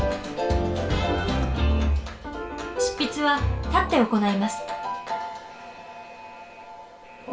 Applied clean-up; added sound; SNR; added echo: none; Alarm; 18 dB; reverberation time 0.3 s.